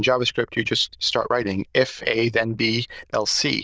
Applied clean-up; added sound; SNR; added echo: neural diffusion model UNIVERSE++.